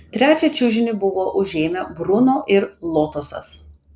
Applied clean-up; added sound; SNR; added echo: none; none; none; none.